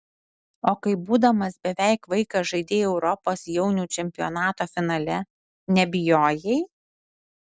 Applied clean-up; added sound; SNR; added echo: none; none; none; none.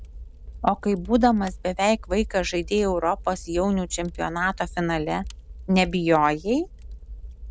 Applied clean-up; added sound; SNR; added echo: none; Fire; 14 dB; none.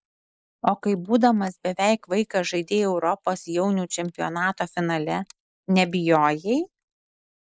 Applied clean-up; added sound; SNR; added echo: neural mask model Resemble Enhance denoiser.